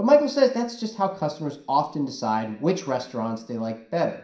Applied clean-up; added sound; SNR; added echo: none; none; none; reverberation time 0.5 s.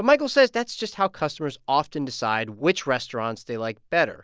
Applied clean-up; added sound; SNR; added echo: none; none; none; none.